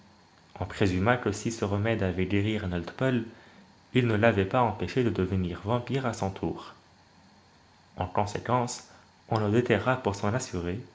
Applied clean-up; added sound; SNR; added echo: none; none; none; none.